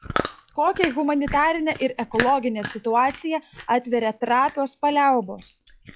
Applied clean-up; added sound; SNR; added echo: classical method log-MMSE.